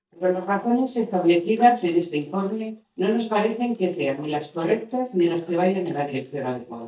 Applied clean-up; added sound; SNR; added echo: neural mask model DeepFilterNet 3.